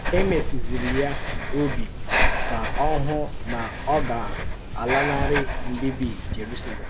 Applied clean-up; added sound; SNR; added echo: none; Breathing; -3 dB; none.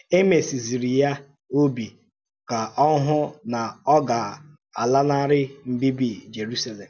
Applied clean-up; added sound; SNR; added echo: none; none; none; none.